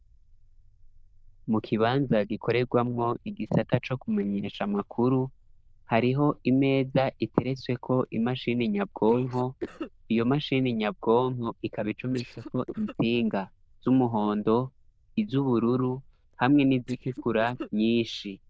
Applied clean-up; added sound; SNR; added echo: neural diffusion model UNIVERSE++.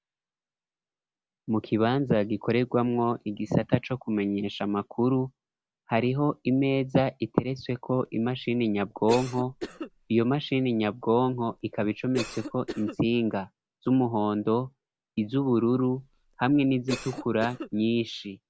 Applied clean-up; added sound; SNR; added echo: none; Cough; 14 dB; none.